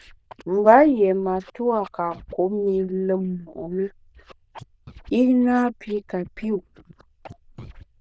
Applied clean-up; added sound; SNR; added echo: neural diffusion model UNIVERSE++.